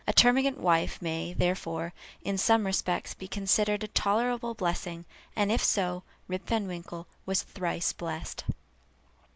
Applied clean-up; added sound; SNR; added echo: none; none; none; none.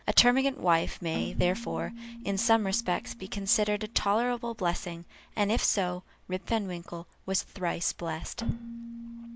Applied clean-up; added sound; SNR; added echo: none; Keyboard (musical); 14 dB; none.